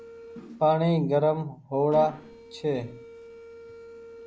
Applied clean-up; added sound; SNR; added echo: none; Mechanisms; 17 dB; none.